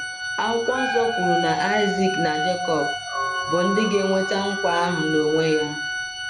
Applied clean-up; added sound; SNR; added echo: none; Dog + Organ; 3 dB; none.